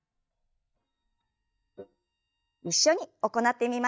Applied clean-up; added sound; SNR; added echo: neural mask model DeepFilterNet 3.